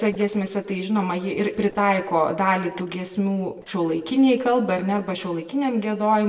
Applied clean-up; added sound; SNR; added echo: neural separator model SepFormer DNS4.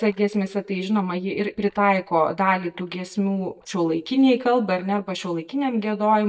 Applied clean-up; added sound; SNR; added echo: neural mask model DeepFilterNet 3.